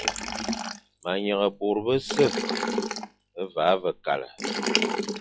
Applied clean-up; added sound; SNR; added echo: classical method log-MMSE.